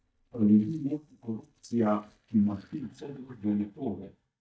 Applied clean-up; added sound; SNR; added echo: neural mask model DeepFilterNet 3.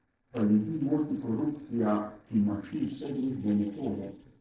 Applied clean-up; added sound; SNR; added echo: neural separator model SepFormer DNS4.